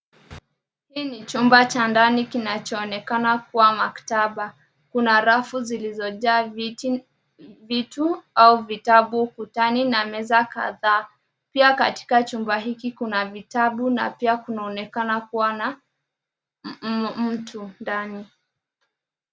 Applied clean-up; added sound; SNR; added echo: none; none; none; none.